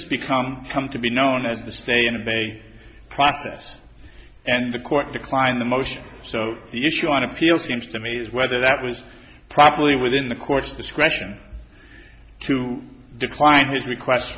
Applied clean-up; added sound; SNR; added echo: none; none; none; none.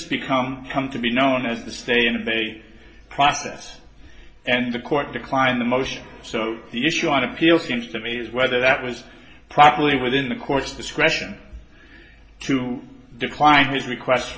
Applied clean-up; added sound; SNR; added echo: none; none; none; reverberation time 0.3 s.